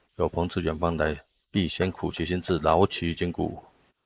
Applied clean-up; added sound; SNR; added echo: neural mask model Resemble Enhance denoiser.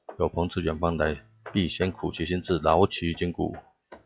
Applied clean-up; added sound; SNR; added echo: classical method log-MMSE.